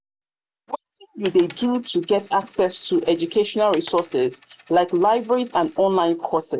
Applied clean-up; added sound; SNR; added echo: none; Coin (dropping); 18 dB; none.